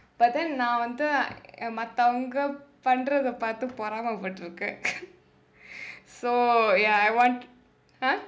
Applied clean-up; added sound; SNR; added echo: none; none; none; none.